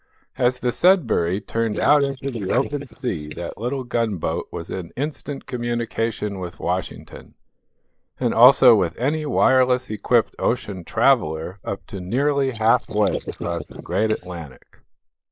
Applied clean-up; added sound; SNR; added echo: neural mask model Resemble Enhance denoiser.